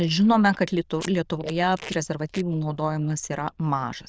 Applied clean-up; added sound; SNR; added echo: neural diffusion model UNIVERSE++.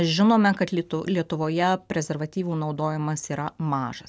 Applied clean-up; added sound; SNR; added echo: none; none; none; none.